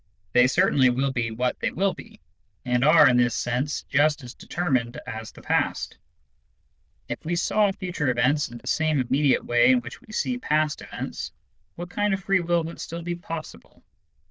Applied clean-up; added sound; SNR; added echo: neural diffusion model UNIVERSE++.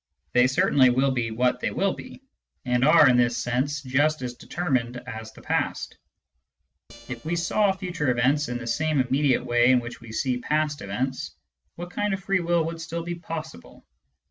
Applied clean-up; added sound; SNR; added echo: neural separator model SepFormer DNS4.